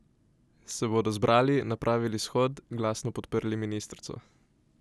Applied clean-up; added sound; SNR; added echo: none; none; none; none.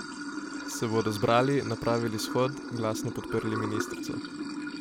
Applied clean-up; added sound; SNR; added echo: none; Sink (filling or washing) / Water; 6 dB; none.